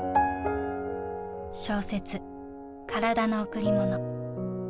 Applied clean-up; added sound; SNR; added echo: none; Piano; 17 dB; none.